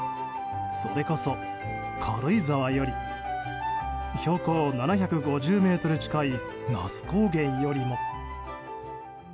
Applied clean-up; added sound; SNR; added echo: none; none; none; none.